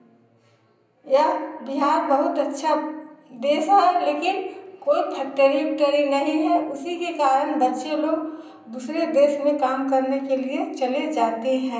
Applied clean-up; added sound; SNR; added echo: none; none; none; reverberation time 0.6 s.